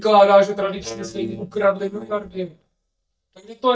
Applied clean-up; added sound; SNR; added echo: neural mask model DeepFilterNet 3.